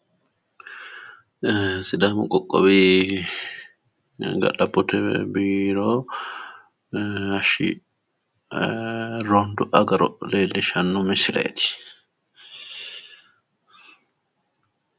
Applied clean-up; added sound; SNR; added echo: none; none; none; none.